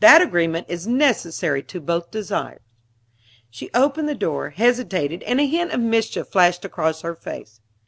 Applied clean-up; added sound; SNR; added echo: none; none; none; none.